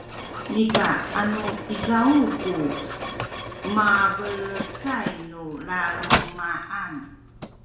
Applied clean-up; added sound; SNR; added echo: none; Mechanisms; 5 dB; reverberation time 0.6 s.